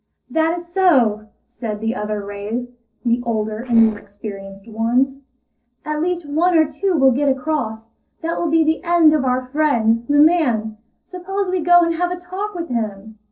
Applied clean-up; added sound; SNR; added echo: neural separator model SepFormer DNS4.